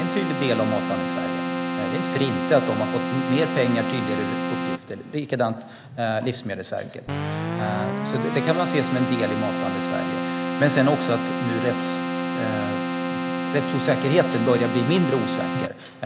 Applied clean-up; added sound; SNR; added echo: none; Keyboard (musical); 1 dB; none.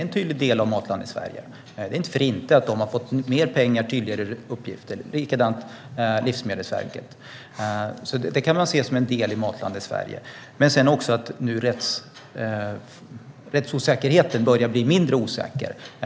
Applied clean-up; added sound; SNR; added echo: none; none; none; none.